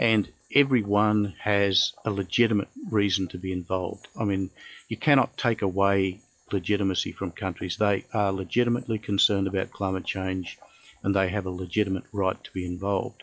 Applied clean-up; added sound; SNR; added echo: classical method log-MMSE.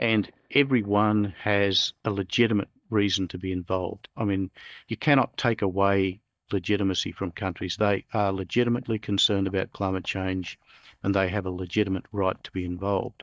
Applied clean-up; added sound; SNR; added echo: neural mask model DeepFilterNet 3.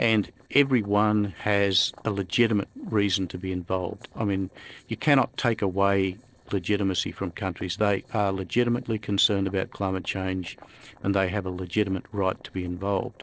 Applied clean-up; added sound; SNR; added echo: neural separator model SepFormer DNS4.